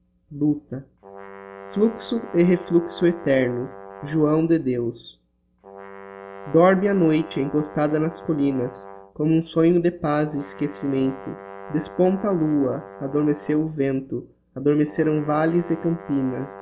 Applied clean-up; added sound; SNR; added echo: none; Brass instrument; 18 dB; none.